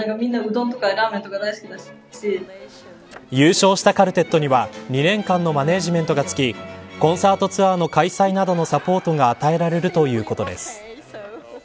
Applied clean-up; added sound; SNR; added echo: none; none; none; none.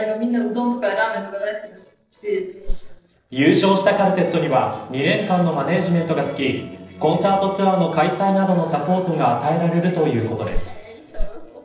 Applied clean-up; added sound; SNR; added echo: neural separator model SepFormer DNS4.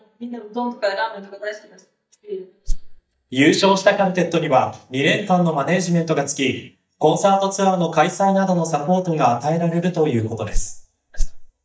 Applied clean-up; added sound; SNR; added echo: neural mask model DeepFilterNet 3.